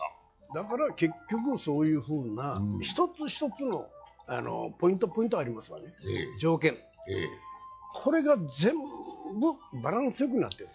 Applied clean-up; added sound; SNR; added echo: classical method log-MMSE.